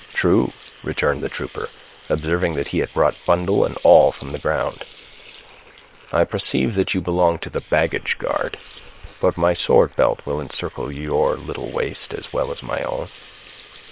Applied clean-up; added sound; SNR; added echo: neural separator model SepFormer WHAM!.